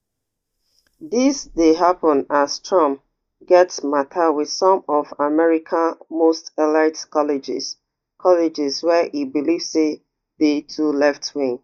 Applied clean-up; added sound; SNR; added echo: neural mask model DeepFilterNet 3.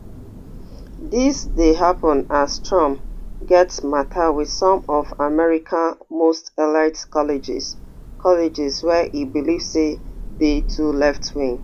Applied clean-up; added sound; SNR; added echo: none; Thunder / Rain; 11 dB; none.